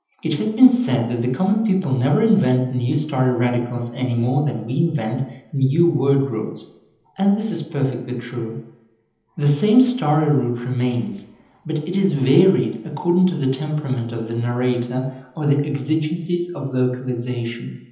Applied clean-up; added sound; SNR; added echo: none; none; none; reverberation time 0.9 s.